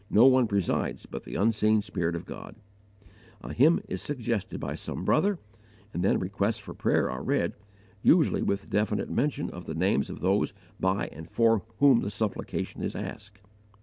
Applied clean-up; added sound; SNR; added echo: none; none; none; none.